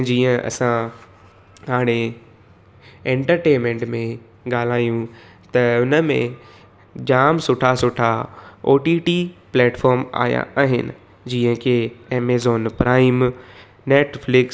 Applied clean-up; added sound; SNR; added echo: none; none; none; none.